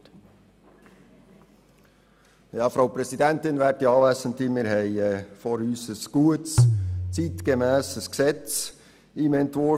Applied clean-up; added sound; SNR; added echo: none; Tabla; 1 dB; none.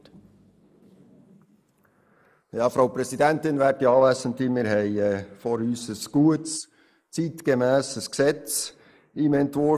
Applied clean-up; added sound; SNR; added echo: neural mask model Resemble Enhance denoiser.